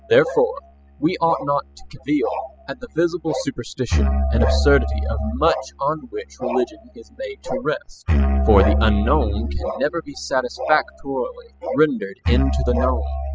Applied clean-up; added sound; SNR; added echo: classical method spectral subtraction.